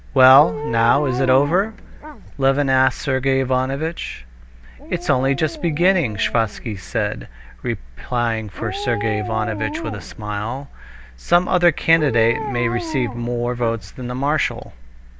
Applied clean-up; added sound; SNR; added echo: none; Dog; 12 dB; none.